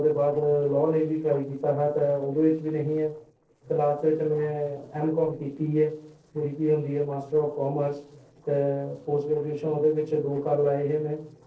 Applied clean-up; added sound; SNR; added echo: neural separator model SepFormer DNS4.